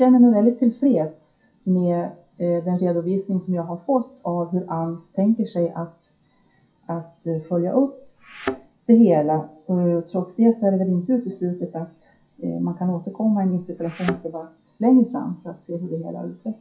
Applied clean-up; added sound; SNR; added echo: classical method WPE with log-MMSE.